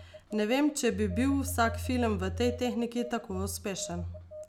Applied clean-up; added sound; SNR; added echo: none; Telephone; 8 dB; none.